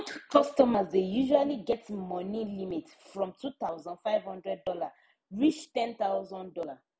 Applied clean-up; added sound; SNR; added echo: none; none; none; none.